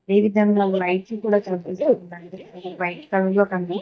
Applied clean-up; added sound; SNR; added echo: neural mask model DeepFilterNet 3.